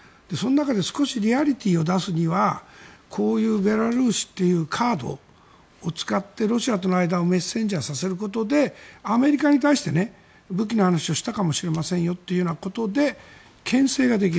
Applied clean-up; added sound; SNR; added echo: none; none; none; none.